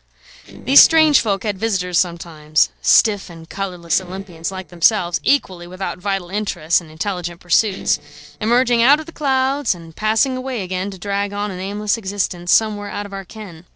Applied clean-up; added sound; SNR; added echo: neural separator model SepFormer DNS4.